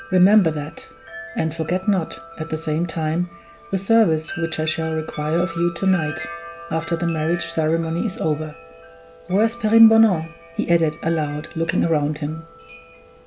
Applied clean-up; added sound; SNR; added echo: none; Wind chime; 16 dB; none.